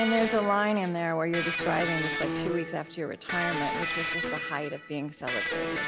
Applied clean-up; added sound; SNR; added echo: none; Electric guitar; 3 dB; none.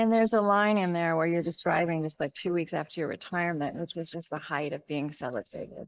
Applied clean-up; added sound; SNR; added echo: neural mask model Resemble Enhance denoiser.